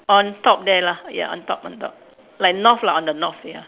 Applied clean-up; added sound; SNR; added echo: none; none; none; none.